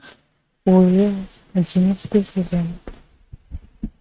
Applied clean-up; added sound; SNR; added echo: neural mask model RNNoise.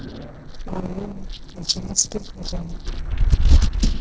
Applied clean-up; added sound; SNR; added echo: neural separator model SepFormer DNS4.